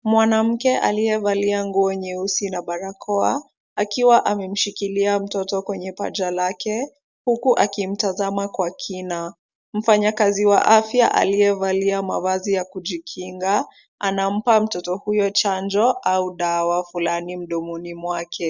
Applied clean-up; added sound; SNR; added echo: none; none; none; none.